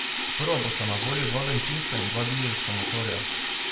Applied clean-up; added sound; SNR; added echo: none; Sink (filling or washing); -1 dB; reverberation time 0.8 s.